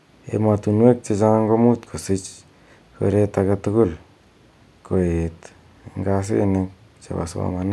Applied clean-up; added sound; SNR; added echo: none; none; none; none.